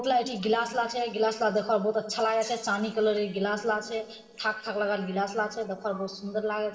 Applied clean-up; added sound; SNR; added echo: neural separator model SepFormer DNS4.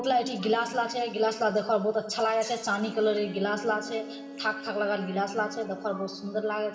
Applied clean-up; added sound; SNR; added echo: none; Wind instrument, woodwind instrument; 16 dB; reverberation time 1.7 s.